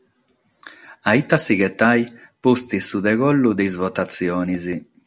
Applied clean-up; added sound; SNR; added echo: none; none; none; none.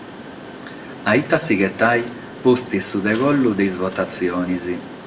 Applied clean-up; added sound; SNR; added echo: none; Mechanisms; 15 dB; reverberation time 0.6 s.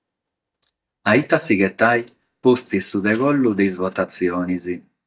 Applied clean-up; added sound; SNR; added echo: neural mask model DeepFilterNet 3.